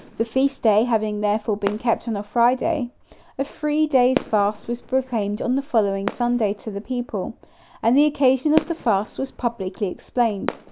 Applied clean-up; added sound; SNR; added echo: none; Fireworks; 14 dB; none.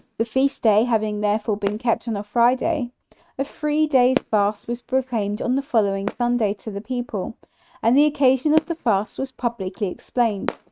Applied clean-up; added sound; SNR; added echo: neural mask model RNNoise.